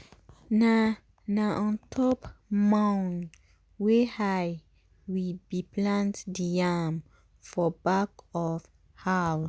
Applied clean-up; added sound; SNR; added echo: none; none; none; none.